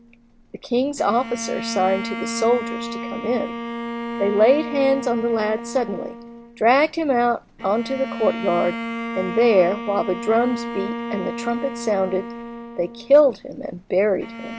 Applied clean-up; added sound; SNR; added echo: none; Bowed string instrument; 9 dB; none.